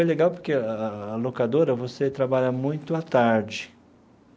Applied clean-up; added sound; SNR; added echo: none; none; none; none.